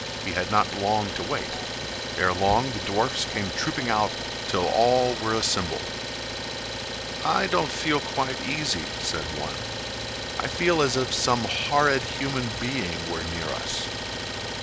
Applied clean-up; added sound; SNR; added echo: none; Idling; 5 dB; none.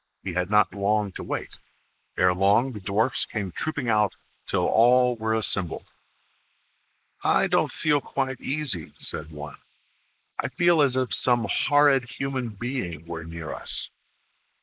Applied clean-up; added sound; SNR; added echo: neural mask model Resemble Enhance denoiser.